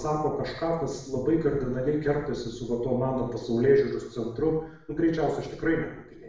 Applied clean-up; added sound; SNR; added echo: none; none; none; reverberation time 0.6 s.